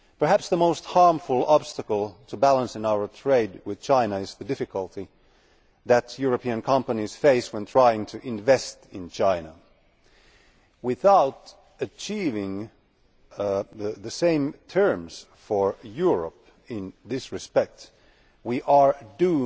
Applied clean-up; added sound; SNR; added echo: none; none; none; none.